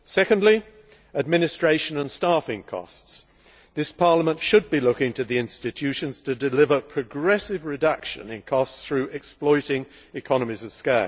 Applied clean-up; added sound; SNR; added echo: none; none; none; none.